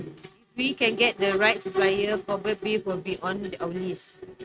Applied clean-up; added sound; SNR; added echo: neural mask model RNNoise.